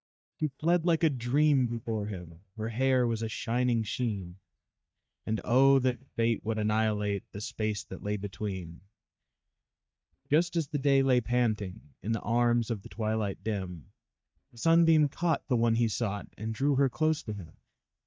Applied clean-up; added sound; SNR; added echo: neural mask model DeepFilterNet 3.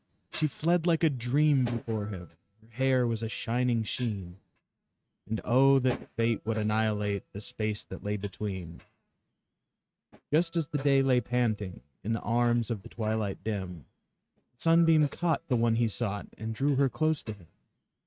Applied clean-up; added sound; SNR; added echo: neural mask model RNNoise.